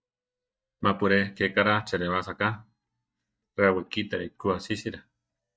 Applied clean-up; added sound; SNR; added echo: neural mask model DeepFilterNet 3.